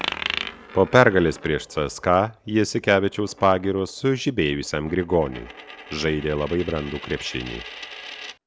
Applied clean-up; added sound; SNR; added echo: none; Coin (dropping); 14 dB; none.